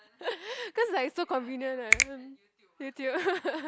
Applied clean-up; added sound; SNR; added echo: none; Finger snapping; -2 dB; none.